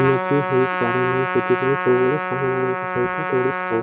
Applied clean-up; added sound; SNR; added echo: neural mask model RNNoise.